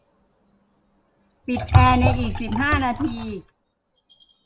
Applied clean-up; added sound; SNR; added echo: none; Liquid; -4 dB; none.